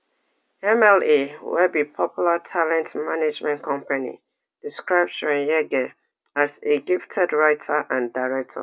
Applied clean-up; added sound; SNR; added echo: none; none; none; none.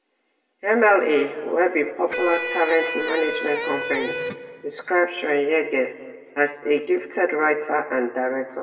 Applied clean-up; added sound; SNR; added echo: none; Electric guitar; 6 dB; reverberation time 1.3 s.